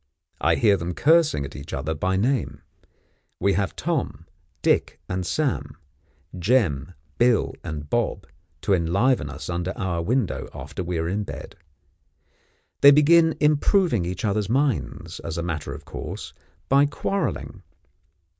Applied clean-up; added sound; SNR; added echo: none; none; none; none.